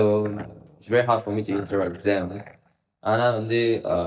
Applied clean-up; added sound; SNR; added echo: neural mask model DeepFilterNet 3.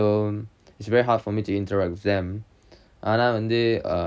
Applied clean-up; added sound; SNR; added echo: none; none; none; none.